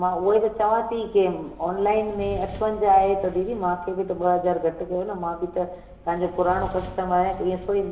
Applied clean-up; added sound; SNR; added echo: none; Wind; 17 dB; reverberation time 1.6 s.